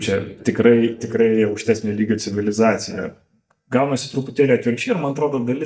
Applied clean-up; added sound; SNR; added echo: neural mask model DeepFilterNet 3.